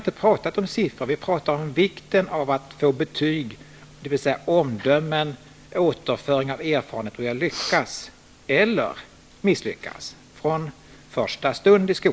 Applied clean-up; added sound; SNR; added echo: none; Breathing; 12 dB; none.